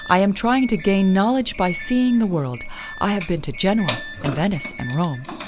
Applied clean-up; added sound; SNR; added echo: none; Doorbell; 14 dB; none.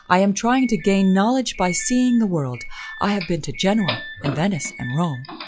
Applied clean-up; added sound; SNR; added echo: classical method log-MMSE.